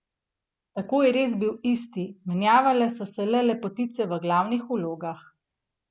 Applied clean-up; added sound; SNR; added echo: none; none; none; none.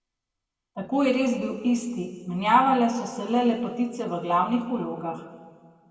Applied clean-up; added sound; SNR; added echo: none; none; none; reverberation time 1.5 s.